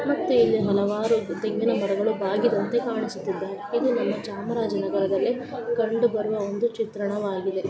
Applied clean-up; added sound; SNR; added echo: none; none; none; none.